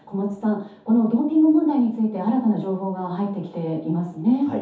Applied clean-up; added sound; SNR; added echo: none; none; none; reverberation time 0.5 s.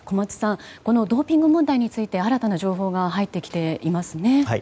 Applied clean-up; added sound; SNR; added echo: none; none; none; none.